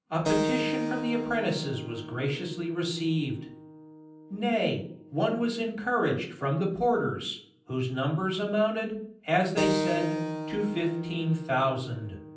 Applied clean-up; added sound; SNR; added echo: none; Keyboard (musical); 7 dB; reverberation time 0.6 s.